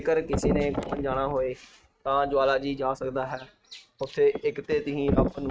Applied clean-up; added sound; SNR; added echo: neural mask model RNNoise.